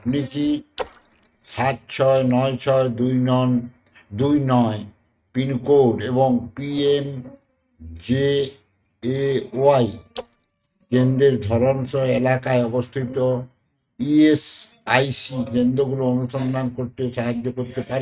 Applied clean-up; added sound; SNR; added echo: neural mask model RNNoise.